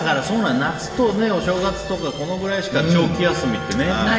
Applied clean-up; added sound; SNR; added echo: none; Wind instrument, woodwind instrument; 14 dB; reverberation time 3.0 s.